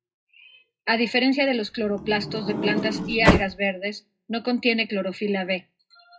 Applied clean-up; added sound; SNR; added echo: classical method WPE with log-MMSE.